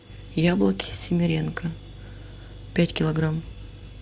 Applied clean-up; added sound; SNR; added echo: none; none; none; none.